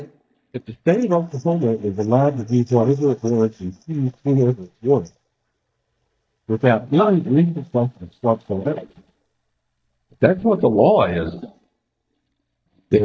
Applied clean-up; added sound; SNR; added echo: neural mask model DeepFilterNet 3.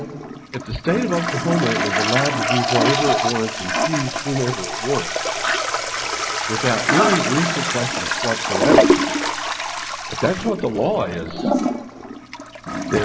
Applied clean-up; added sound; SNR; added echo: none; Toilet flush; -2 dB; none.